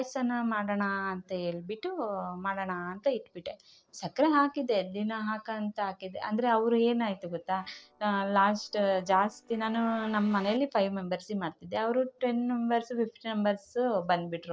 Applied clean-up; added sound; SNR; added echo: neural separator model SepFormer DNS4.